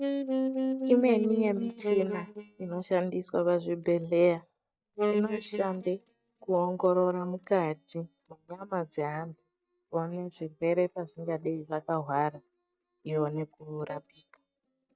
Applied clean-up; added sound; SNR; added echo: neural mask model DeepFilterNet 3.